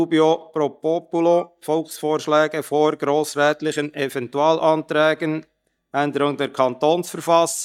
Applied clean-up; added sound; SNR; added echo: neural mask model DeepFilterNet 3.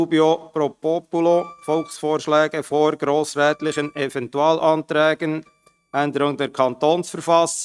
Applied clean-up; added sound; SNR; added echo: neural mask model RNNoise.